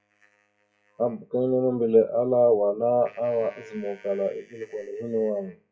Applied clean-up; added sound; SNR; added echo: classical method WPE with log-MMSE.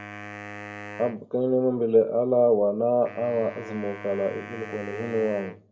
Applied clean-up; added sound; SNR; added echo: none; Wind instrument, woodwind instrument; 16 dB; reverberation time 0.4 s.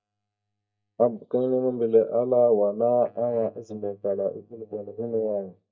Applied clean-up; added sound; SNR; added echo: neural mask model DeepFilterNet 3.